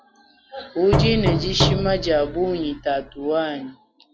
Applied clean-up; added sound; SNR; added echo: none; Knock; 1 dB; none.